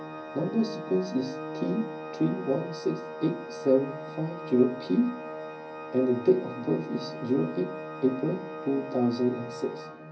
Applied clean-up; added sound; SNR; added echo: none; Organ; 10 dB; reverberation time 0.4 s.